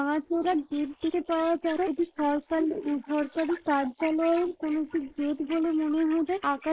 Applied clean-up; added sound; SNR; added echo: neural mask model Resemble Enhance denoiser.